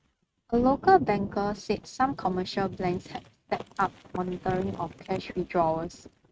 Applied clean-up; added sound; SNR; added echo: neural mask model RNNoise.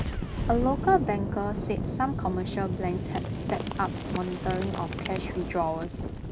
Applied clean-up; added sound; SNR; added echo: none; Boom; 2 dB; none.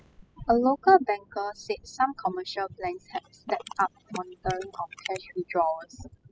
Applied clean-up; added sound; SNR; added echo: classical method spectral subtraction.